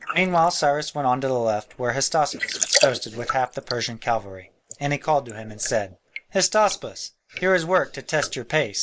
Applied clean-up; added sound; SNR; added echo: neural mask model Resemble Enhance denoiser.